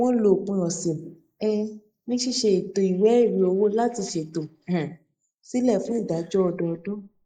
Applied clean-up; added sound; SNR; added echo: neural mask model Resemble Enhance denoiser.